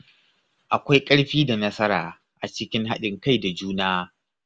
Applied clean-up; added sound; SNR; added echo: none; none; none; none.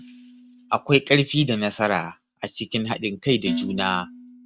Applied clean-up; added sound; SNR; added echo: neural mask model RNNoise.